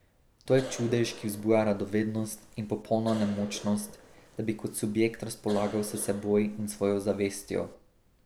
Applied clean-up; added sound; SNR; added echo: none; Cough; 17 dB; none.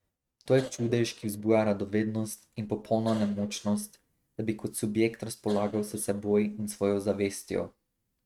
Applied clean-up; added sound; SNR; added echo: neural mask model RNNoise.